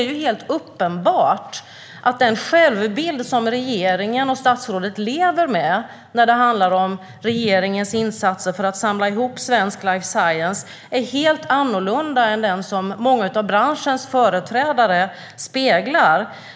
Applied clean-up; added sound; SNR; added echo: none; none; none; none.